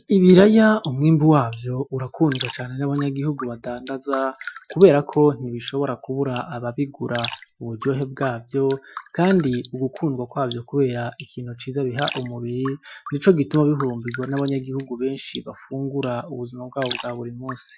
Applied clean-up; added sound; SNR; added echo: classical method Wiener filter.